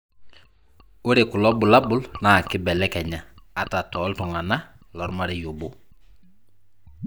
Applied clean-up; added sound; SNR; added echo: neural mask model DeepFilterNet 3.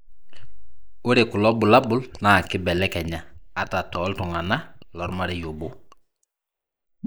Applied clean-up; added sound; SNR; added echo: neural mask model Resemble Enhance denoiser.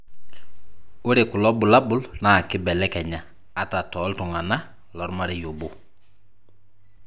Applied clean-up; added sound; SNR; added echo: none; none; none; none.